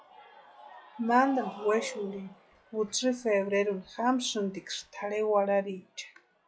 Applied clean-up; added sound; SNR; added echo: classical method log-MMSE.